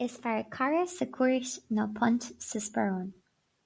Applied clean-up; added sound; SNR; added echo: none; none; none; none.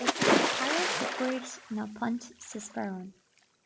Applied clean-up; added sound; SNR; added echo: none; Splash, splatter; -4 dB; none.